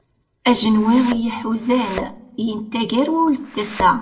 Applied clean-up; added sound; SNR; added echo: neural separator model SepFormer DNS4.